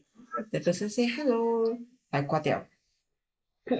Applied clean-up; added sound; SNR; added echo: neural mask model Resemble Enhance denoiser.